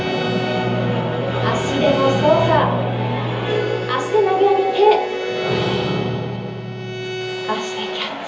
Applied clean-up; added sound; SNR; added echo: none; Bowed string instrument; 9 dB; reverberation time 0.7 s.